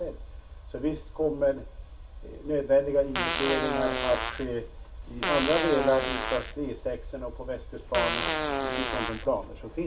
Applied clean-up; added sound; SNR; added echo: none; Fart; 1 dB; reverberation time 0.2 s.